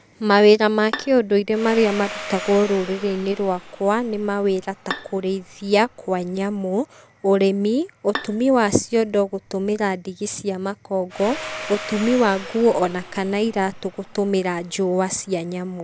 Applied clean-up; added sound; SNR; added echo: none; Domestic sounds, home sounds + Bowed string instrument; 16 dB; none.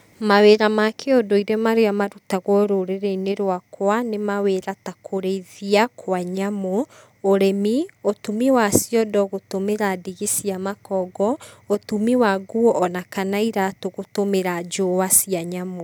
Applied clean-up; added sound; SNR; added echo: none; none; none; none.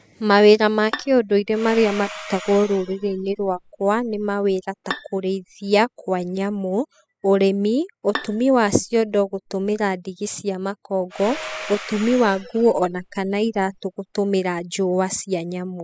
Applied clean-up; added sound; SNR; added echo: classical method spectral subtraction.